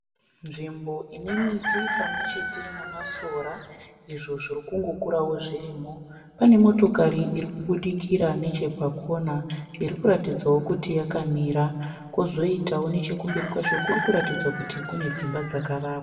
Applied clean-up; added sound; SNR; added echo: none; Chicken, rooster; 6 dB; reverberation time 1.6 s.